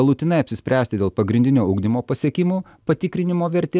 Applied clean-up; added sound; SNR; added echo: none; none; none; none.